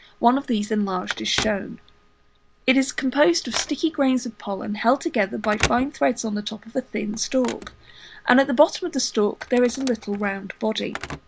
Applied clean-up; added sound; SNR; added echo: none; Telephone; 14 dB; none.